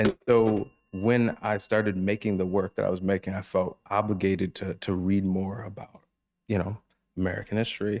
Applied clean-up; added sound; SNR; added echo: neural mask model RNNoise.